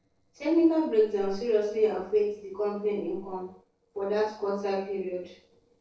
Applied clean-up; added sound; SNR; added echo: neural separator model SepFormer DNS4.